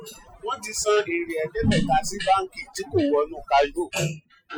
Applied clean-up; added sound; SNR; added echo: classical method Wiener filter.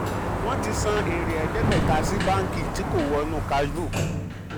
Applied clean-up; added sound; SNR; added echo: none; Sliding door + Explosion; -2 dB; none.